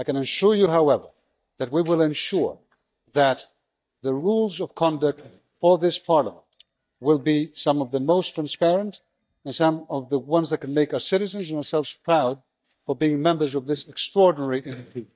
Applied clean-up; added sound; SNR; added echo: neural mask model DeepFilterNet 3.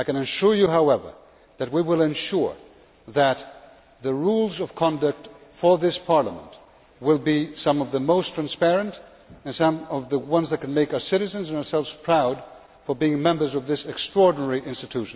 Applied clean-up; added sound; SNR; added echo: none; none; none; none.